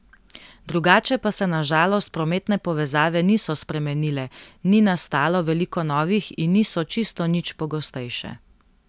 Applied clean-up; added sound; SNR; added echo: none; none; none; none.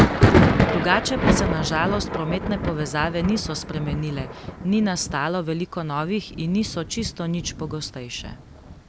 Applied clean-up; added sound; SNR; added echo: none; Thunder; -2 dB; none.